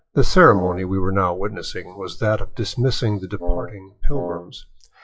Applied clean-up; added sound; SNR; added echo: classical method WPE with log-MMSE.